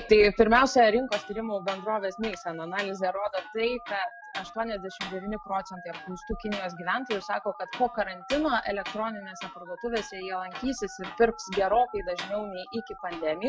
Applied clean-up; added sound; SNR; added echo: classical method Wiener filter.